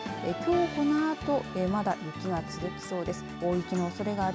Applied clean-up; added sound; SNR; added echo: none; none; none; none.